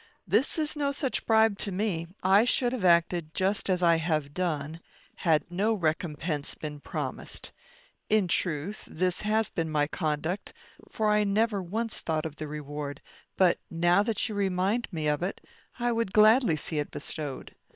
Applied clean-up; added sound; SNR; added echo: neural separator model SepFormer WHAM!.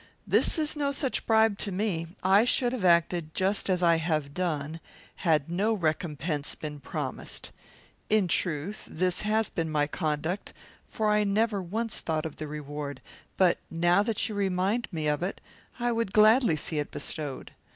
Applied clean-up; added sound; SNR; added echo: none; none; none; none.